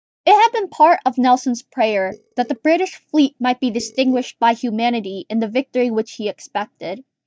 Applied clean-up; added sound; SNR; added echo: neural mask model DeepFilterNet 3.